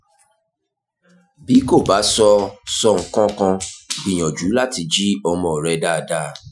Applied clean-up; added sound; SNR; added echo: classical method Wiener filter.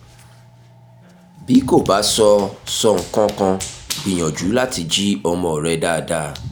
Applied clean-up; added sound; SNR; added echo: none; Run; 16 dB; none.